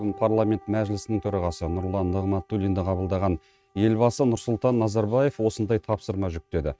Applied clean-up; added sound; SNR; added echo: neural mask model RNNoise.